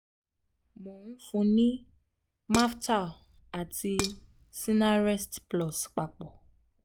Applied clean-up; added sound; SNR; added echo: none; Dishes, pots, and pans; 6 dB; none.